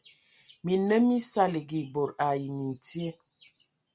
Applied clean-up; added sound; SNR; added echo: none; none; none; none.